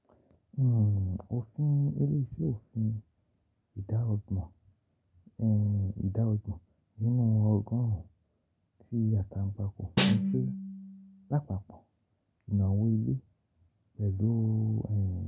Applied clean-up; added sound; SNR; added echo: none; Snare drum; 1 dB; none.